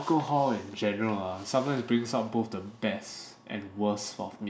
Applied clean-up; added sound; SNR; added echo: none; none; none; none.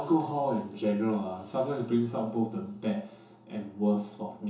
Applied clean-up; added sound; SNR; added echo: none; none; none; reverberation time 0.6 s.